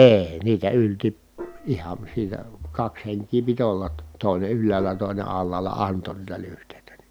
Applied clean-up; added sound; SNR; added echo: none; Gong; 18 dB; none.